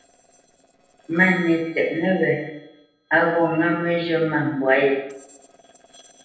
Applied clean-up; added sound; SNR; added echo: neural separator model SepFormer DNS4.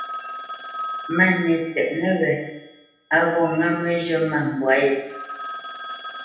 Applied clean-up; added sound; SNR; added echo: none; Telephone; 13 dB; reverberation time 0.9 s.